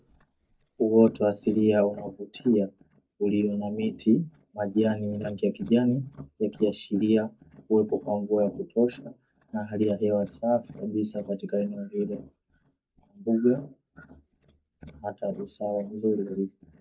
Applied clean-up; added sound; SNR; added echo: neural mask model DeepFilterNet 3.